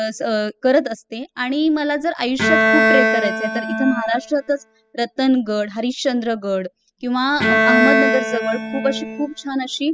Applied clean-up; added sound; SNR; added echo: classical method spectral subtraction.